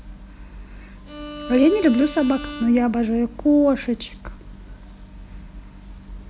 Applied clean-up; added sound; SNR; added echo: none; Bowed string instrument; 15 dB; none.